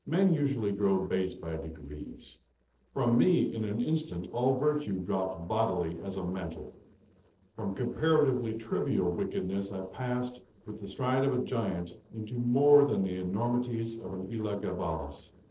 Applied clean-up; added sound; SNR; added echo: neural separator model SepFormer DNS4.